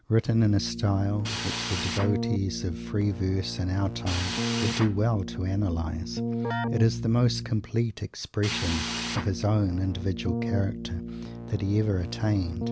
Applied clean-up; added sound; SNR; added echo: none; Keyboard (musical) + Drill; 5 dB; none.